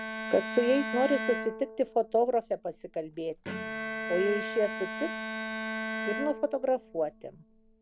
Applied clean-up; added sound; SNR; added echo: none; Bowed string instrument; 6 dB; none.